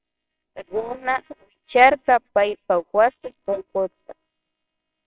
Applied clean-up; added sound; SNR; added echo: neural separator model SepFormer WHAMR!.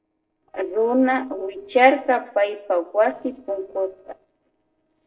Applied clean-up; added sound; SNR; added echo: neural separator model SepFormer DNS4.